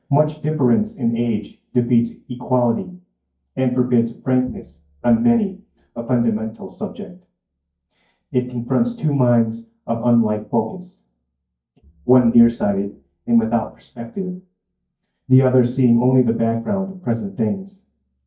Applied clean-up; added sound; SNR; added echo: neural mask model DeepFilterNet 3.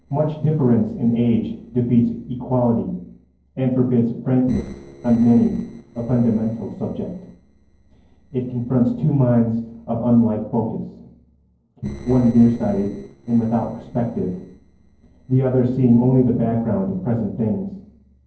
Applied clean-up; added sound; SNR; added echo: neural separator model SepFormer DNS4.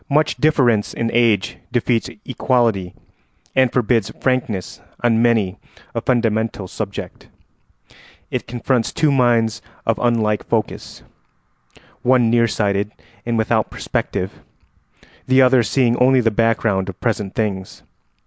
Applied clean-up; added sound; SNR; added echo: none; none; none; none.